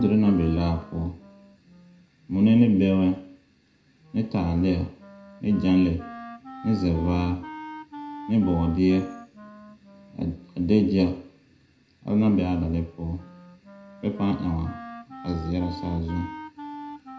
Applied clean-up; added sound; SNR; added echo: none; Wind instrument, woodwind instrument; 18 dB; reverberation time 0.5 s.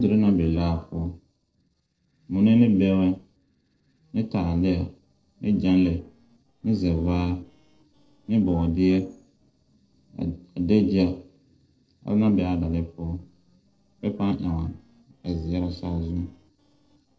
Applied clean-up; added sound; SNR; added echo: neural separator model SepFormer DNS4.